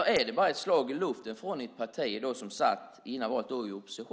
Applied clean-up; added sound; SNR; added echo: none; none; none; none.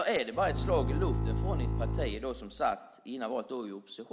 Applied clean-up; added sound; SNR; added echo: none; Bowed string instrument; -2 dB; none.